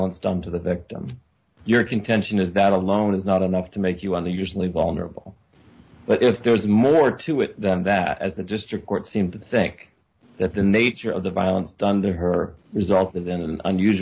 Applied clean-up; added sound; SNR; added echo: none; none; none; none.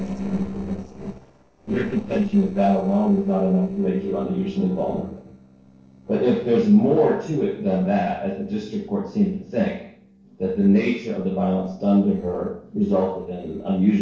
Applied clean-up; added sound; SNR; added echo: neural separator model SepFormer DNS4.